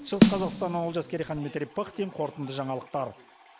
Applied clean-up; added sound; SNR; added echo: none; Snare drum; -4 dB; none.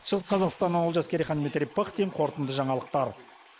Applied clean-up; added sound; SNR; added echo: neural mask model Resemble Enhance denoiser.